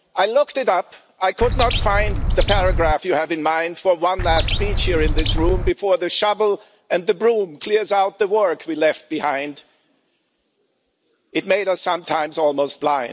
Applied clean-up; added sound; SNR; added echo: none; Bird; -2 dB; none.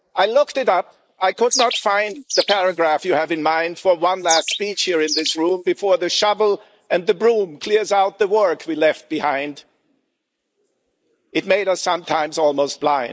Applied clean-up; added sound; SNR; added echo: neural mask model Resemble Enhance denoiser.